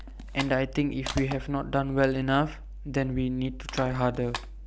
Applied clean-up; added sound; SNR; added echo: none; Crushing; 15 dB; none.